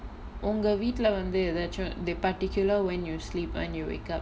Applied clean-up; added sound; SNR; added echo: none; none; none; none.